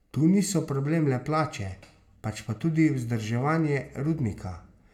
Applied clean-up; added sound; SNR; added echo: none; none; none; reverberation time 0.3 s.